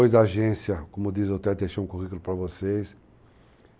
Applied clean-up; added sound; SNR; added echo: none; none; none; none.